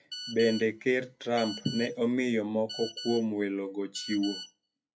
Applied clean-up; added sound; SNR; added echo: classical method WPE with log-MMSE.